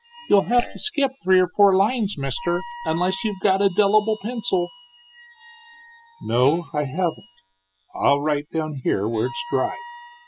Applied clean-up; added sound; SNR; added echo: classical method spectral subtraction.